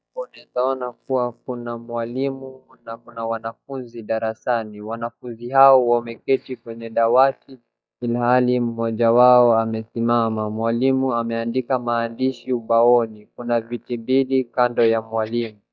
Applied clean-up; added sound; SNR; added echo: neural mask model DeepFilterNet 3.